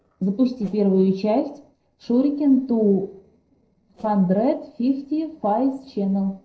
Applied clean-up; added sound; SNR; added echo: neural separator model SepFormer DNS4.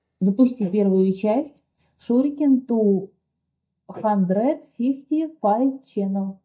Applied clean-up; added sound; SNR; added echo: neural mask model DeepFilterNet 3.